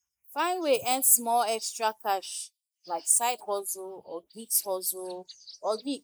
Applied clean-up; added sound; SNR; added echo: neural mask model Resemble Enhance denoiser.